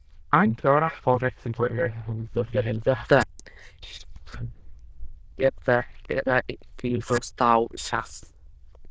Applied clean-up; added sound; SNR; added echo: neural diffusion model UNIVERSE++.